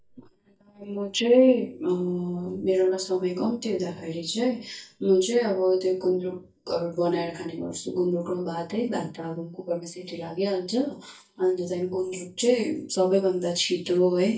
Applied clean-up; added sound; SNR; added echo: neural mask model DeepFilterNet 3.